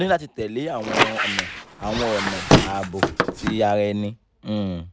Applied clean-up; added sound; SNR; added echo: none; Squeak; -3 dB; none.